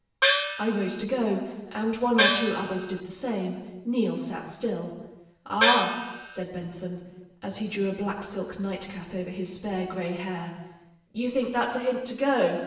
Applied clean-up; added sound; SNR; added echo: none; Gong; -4 dB; reverberation time 1.0 s.